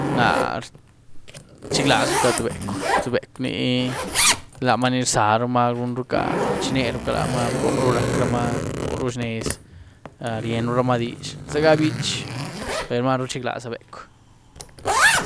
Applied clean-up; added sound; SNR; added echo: none; Zipper (clothing); 2 dB; none.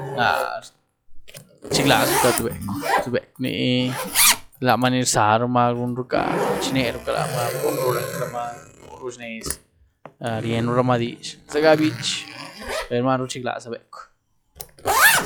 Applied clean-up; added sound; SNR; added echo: classical method log-MMSE.